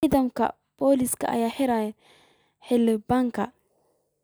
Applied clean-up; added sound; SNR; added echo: none; none; none; none.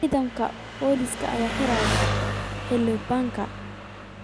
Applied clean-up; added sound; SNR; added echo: none; Engine; 2 dB; none.